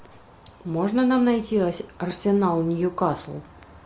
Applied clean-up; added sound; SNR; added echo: none; none; none; none.